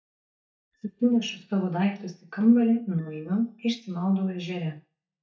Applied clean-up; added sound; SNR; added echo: neural mask model DeepFilterNet 3.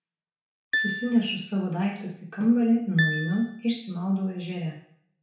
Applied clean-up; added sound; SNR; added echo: none; Piano; 5 dB; reverberation time 0.6 s.